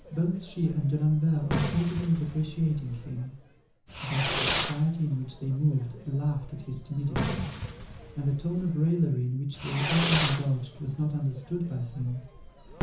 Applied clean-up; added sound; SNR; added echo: none; Fireworks; 7 dB; reverberation time 0.7 s.